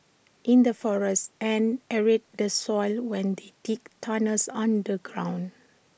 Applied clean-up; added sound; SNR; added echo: none; none; none; none.